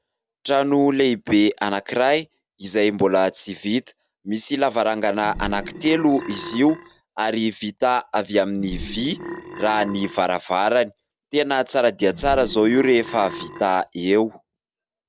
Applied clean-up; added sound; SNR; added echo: none; Burping, eructation; 13 dB; none.